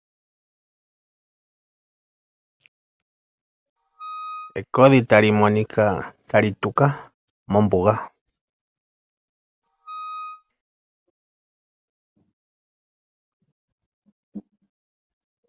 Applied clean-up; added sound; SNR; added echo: none; Wind instrument, woodwind instrument; 12 dB; none.